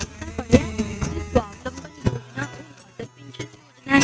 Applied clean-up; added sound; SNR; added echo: neural mask model RNNoise.